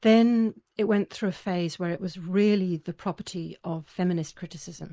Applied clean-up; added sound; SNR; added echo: neural mask model Resemble Enhance denoiser.